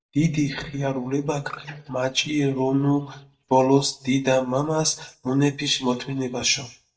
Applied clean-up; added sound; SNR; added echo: neural mask model DeepFilterNet 3.